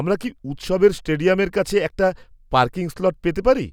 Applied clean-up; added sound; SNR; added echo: none; none; none; none.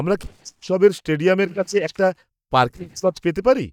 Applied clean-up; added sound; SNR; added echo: neural mask model DeepFilterNet 3.